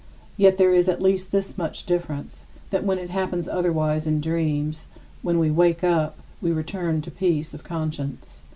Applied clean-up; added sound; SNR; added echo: none; none; none; none.